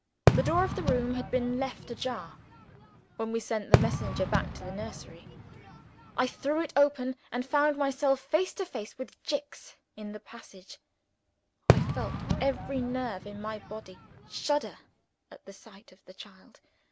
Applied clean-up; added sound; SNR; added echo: none; Fireworks; -1 dB; none.